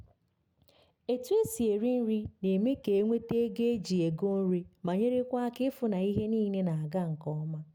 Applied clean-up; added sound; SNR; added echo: none; none; none; none.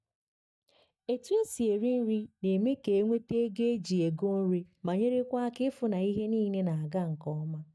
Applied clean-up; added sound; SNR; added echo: neural mask model DeepFilterNet 3.